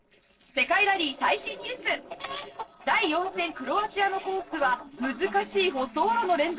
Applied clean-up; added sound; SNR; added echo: neural separator model SepFormer DNS4.